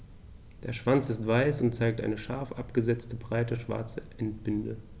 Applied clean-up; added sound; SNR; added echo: none; none; none; none.